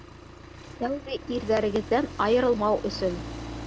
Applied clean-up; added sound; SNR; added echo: none; Accelerating, revving, vroom; 12 dB; none.